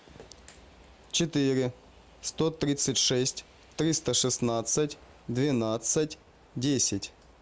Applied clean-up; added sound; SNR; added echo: none; none; none; none.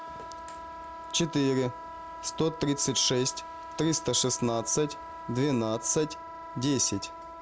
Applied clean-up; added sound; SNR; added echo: none; Wind instrument, woodwind instrument; 12 dB; none.